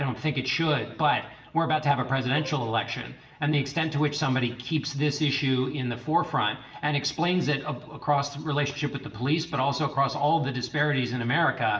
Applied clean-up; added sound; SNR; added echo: none; Bowed string instrument; 16 dB; reverberation time 0.8 s.